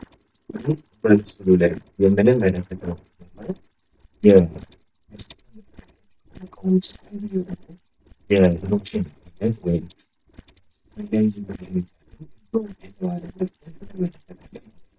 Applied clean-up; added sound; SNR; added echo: neural mask model DeepFilterNet 3.